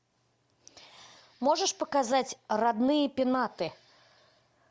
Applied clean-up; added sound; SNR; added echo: none; none; none; none.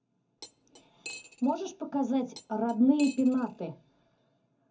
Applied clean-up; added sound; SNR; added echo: none; Cutlery, silverware; 19 dB; reverberation time 0.3 s.